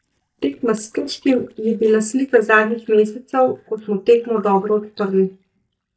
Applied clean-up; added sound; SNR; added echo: neural mask model DeepFilterNet 3.